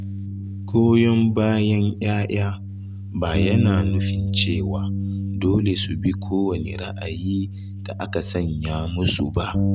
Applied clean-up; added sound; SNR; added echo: none; Bass guitar; 4 dB; none.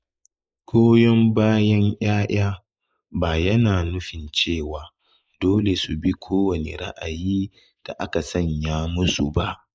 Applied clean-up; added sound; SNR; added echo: neural mask model Resemble Enhance denoiser.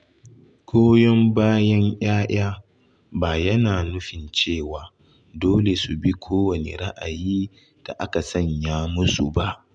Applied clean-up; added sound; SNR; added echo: none; none; none; none.